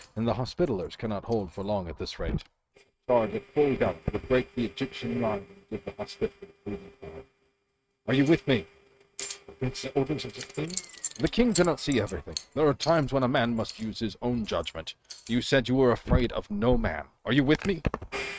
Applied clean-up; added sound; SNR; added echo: neural mask model RNNoise.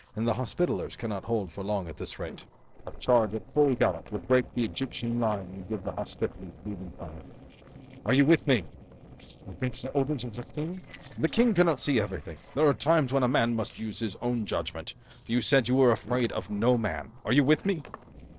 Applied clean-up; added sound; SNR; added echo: neural separator model SepFormer DNS4.